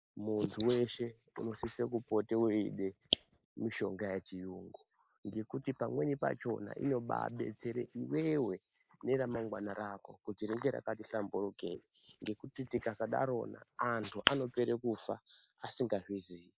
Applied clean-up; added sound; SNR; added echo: neural mask model Resemble Enhance denoiser.